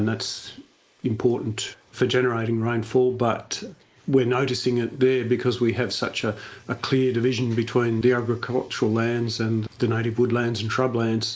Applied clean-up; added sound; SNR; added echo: neural mask model Resemble Enhance denoiser.